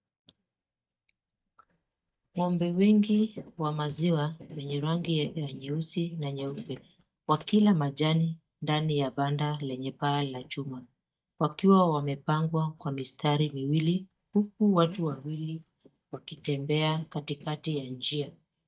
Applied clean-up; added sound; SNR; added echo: neural mask model DeepFilterNet 3.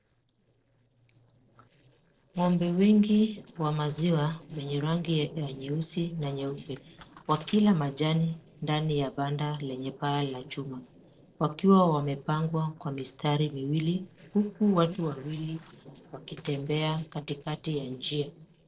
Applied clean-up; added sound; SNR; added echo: neural separator model SepFormer DNS4.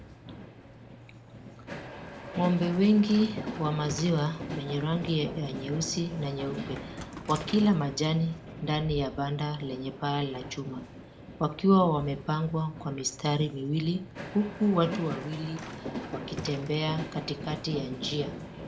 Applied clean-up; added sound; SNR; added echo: none; Train; 10 dB; reverberation time 0.5 s.